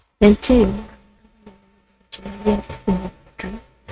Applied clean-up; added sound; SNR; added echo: neural mask model RNNoise.